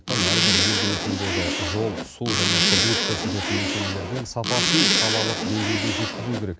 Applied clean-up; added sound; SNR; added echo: none; Zipper (clothing); -4 dB; none.